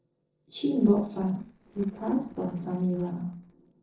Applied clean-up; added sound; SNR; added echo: neural separator model SepFormer DNS4.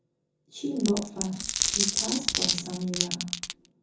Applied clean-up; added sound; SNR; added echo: none; Glass; -3 dB; reverberation time 0.6 s.